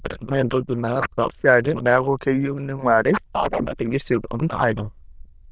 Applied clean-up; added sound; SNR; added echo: neural diffusion model UNIVERSE++.